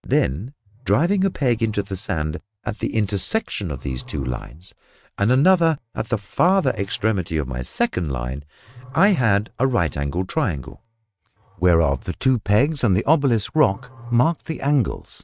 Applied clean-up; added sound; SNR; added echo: neural mask model RNNoise.